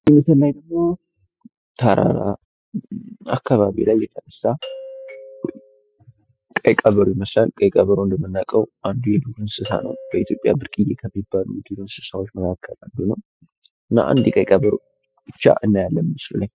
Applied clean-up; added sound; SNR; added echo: classical method spectral subtraction.